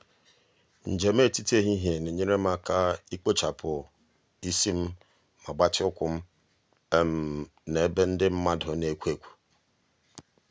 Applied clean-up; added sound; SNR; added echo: none; none; none; none.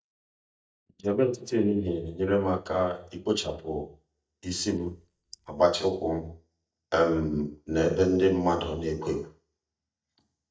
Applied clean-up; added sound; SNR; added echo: neural mask model DeepFilterNet 3.